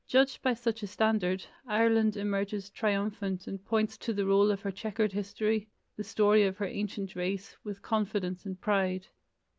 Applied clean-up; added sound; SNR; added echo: none; none; none; none.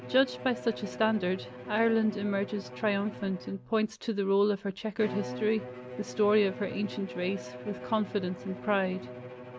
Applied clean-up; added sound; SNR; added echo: none; Bowed string instrument; 12 dB; none.